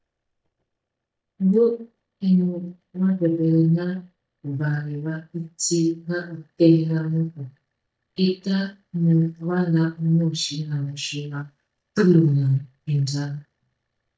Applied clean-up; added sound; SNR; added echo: neural mask model DeepFilterNet 3.